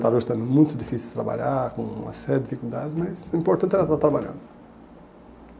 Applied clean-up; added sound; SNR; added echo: none; none; none; none.